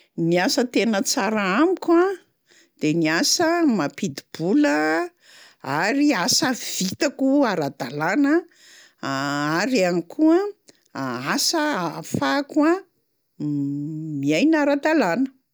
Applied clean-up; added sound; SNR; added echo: none; none; none; none.